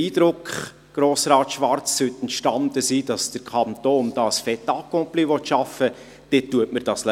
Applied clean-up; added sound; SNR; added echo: none; none; none; none.